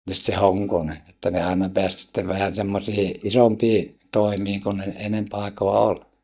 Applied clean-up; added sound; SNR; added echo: neural mask model DeepFilterNet 3.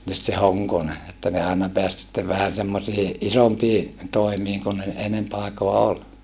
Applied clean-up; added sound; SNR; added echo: none; none; none; none.